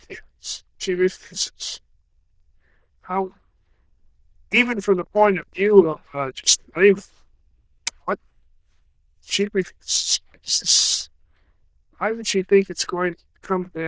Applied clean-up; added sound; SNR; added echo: neural diffusion model UNIVERSE++.